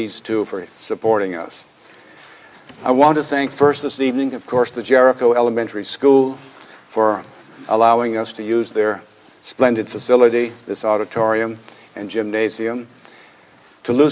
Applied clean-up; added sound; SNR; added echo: none; none; none; none.